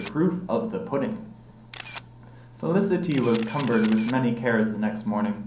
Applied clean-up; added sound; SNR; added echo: none; Camera; 15 dB; reverberation time 0.6 s.